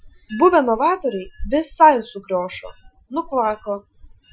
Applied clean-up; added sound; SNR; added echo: classical method Wiener filter.